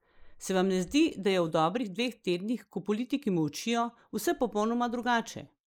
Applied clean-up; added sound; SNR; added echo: neural mask model Resemble Enhance denoiser.